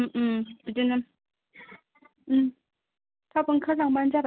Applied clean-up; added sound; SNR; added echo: none; none; none; none.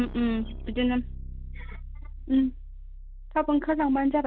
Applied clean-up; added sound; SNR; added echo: none; Keyboard (musical); 10 dB; none.